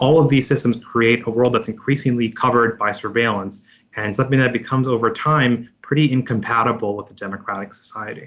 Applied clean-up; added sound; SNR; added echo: none; none; none; none.